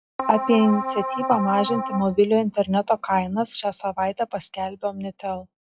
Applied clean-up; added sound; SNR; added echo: classical method log-MMSE.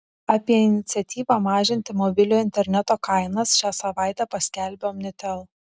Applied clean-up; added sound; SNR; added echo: none; none; none; none.